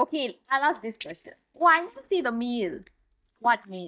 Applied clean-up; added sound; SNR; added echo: neural mask model DeepFilterNet 3.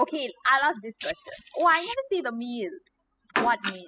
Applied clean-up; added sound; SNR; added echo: classical method spectral subtraction.